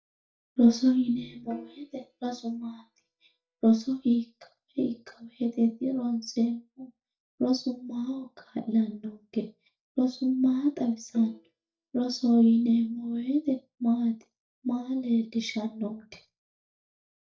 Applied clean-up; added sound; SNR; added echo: neural mask model DeepFilterNet 3.